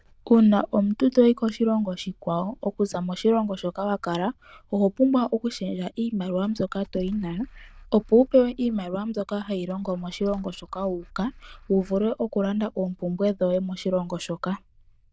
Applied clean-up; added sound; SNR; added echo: neural diffusion model UNIVERSE++.